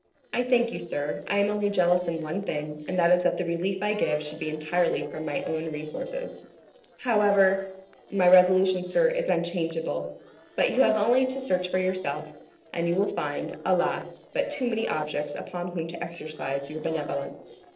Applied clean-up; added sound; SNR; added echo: neural separator model SepFormer DNS4.